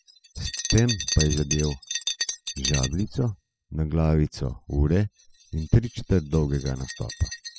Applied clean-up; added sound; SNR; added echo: classical method spectral subtraction.